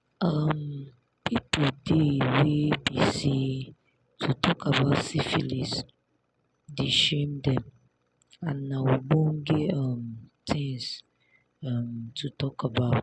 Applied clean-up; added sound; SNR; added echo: none; none; none; none.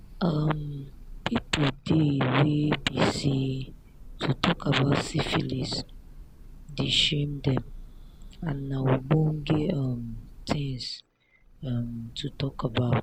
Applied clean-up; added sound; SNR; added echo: none; Bird / Breathing; 16 dB; none.